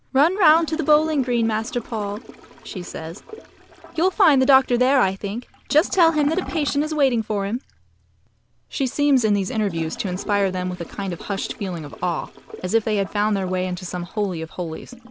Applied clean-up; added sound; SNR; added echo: none; Toilet flush / Gurgling; 18 dB; none.